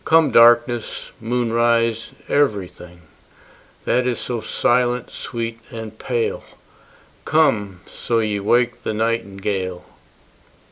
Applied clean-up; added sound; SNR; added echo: none; none; none; none.